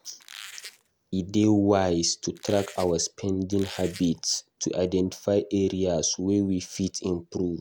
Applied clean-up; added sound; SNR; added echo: none; Squeak; 17 dB; none.